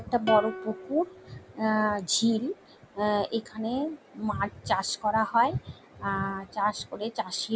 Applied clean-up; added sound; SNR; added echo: none; Plucked string instrument; 13 dB; none.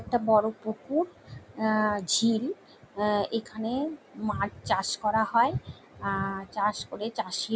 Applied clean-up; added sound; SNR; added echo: none; none; none; none.